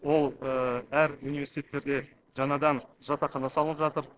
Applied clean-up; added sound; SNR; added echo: neural separator model SepFormer DNS4.